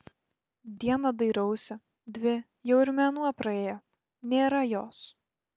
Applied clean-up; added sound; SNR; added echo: none; none; none; none.